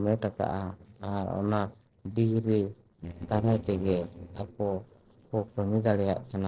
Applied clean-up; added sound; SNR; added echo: neural separator model SepFormer DNS4.